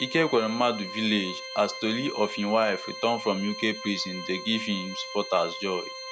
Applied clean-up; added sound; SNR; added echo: none; Organ; 10 dB; none.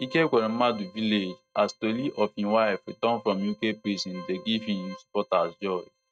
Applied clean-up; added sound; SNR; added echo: neural mask model RNNoise.